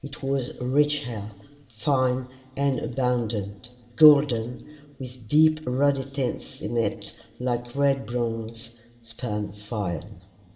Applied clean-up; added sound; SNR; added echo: none; none; none; reverberation time 2.7 s.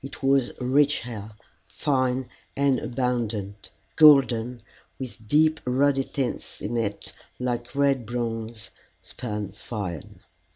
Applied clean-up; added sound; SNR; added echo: none; none; none; none.